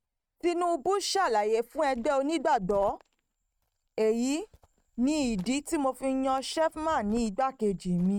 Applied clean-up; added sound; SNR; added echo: neural mask model RNNoise.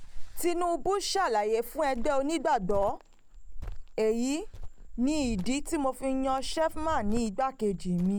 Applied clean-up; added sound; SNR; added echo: none; Cricket; 6 dB; none.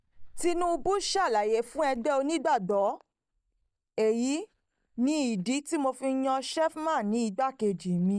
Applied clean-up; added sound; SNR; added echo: neural mask model DeepFilterNet 3.